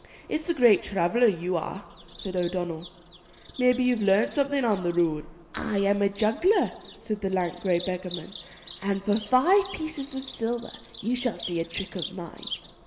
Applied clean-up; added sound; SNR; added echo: none; Bird vocalization, bird call, bird song; 18 dB; reverberation time 1.3 s.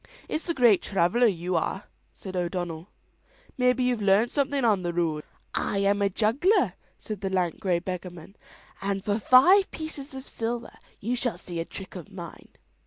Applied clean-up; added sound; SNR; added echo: none; none; none; none.